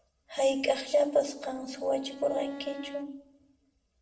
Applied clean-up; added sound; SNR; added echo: neural separator model SepFormer DNS4.